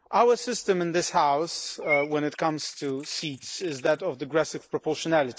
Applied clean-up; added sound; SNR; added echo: neural mask model Resemble Enhance denoiser.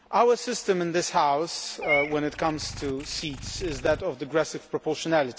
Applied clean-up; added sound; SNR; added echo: none; Meow / Purr; 11 dB; none.